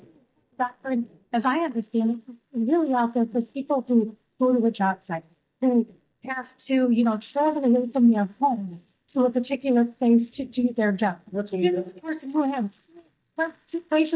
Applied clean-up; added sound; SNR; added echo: neural mask model DeepFilterNet 3.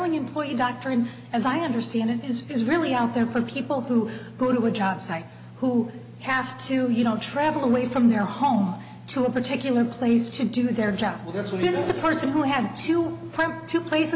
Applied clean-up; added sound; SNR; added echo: none; none; none; none.